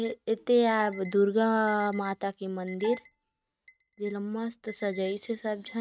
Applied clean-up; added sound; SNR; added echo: neural mask model RNNoise.